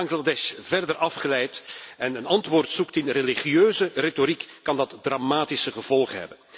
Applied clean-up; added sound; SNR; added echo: none; none; none; none.